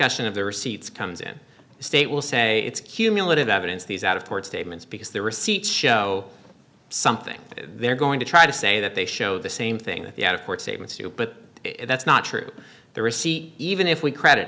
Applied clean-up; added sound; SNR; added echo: none; none; none; none.